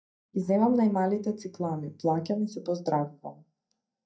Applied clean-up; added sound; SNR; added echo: neural mask model DeepFilterNet 3.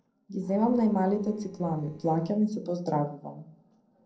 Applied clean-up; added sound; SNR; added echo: neural separator model SepFormer DNS4.